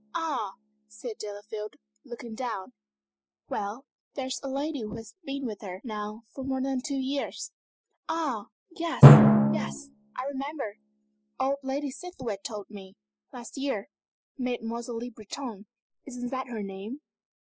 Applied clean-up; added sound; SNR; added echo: classical method spectral subtraction.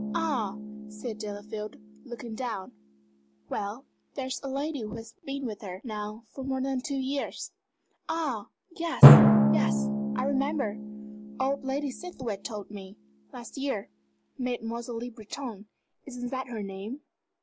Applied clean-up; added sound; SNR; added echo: none; Drum; -4 dB; none.